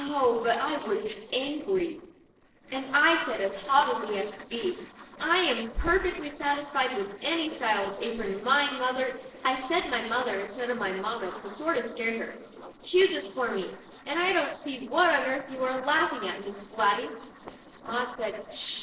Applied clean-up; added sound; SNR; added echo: neural separator model SepFormer DNS4.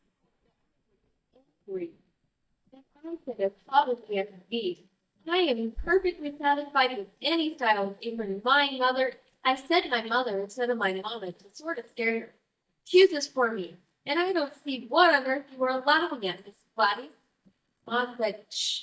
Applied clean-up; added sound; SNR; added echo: neural mask model DeepFilterNet 3.